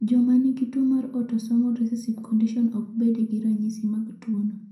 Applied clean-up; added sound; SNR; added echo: none; none; none; reverberation time 0.5 s.